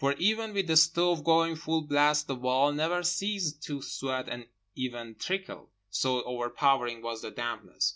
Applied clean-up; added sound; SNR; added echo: none; none; none; none.